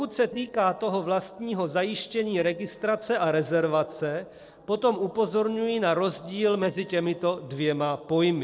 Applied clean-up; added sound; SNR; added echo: neural separator model SepFormer DNS4.